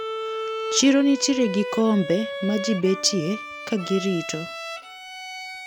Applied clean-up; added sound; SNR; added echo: none; Bowed string instrument; 8 dB; none.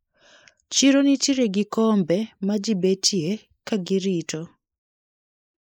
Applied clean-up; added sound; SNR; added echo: neural mask model Resemble Enhance denoiser.